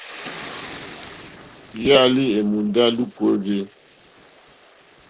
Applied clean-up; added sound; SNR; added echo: neural separator model SepFormer DNS4.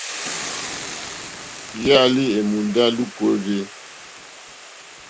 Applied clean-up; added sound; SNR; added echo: none; Boiling / Hiss; 11 dB; none.